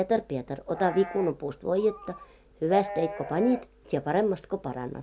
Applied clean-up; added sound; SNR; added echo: none; Livestock, farm animals, working animals; 11 dB; none.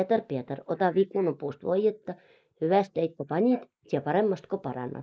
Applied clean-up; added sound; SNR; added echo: neural mask model Resemble Enhance denoiser.